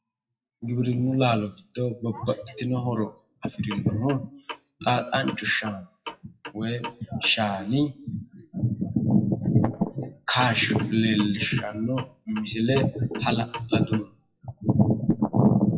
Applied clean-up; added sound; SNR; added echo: classical method WPE with log-MMSE.